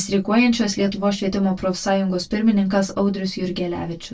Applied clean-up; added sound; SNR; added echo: neural separator model SepFormer DNS4.